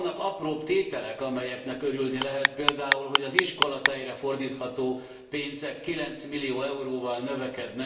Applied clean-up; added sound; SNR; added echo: none; Clock; -4 dB; reverberation time 0.8 s.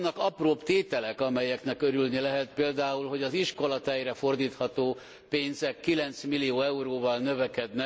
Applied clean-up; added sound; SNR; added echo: none; none; none; none.